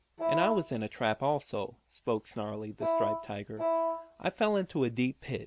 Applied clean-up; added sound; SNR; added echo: none; Wind instrument, woodwind instrument; -1 dB; none.